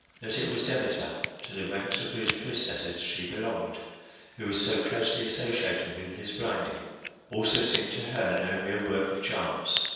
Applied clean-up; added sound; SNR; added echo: none; Crack; 11 dB; reverberation time 1.2 s.